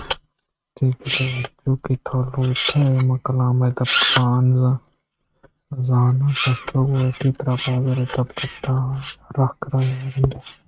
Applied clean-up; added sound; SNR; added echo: neural mask model RNNoise.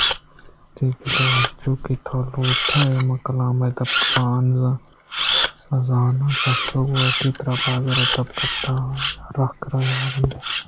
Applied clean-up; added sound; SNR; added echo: none; Camera; 1 dB; none.